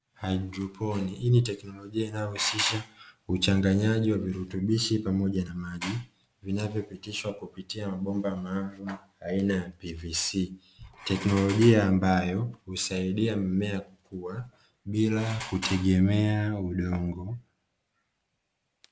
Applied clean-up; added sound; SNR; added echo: none; none; none; none.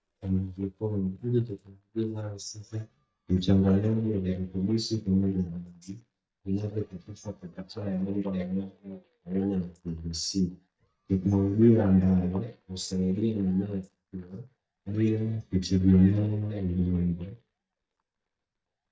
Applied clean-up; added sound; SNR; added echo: neural mask model DeepFilterNet 3.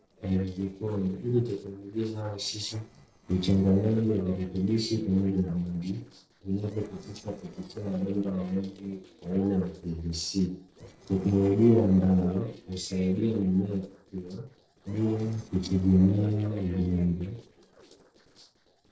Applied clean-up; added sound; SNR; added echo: neural separator model SepFormer DNS4.